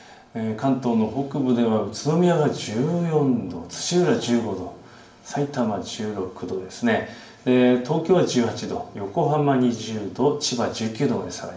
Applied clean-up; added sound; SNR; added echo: none; none; none; reverberation time 0.8 s.